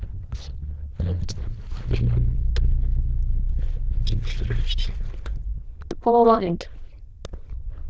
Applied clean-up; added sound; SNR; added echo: neural diffusion model UNIVERSE++.